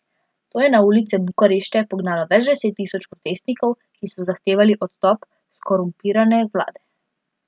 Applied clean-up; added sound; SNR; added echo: none; none; none; none.